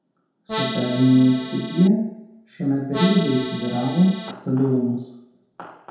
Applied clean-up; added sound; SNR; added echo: none; Accordion; 7 dB; reverberation time 0.8 s.